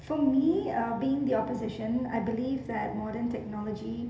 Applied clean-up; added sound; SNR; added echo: none; none; none; reverberation time 1.4 s.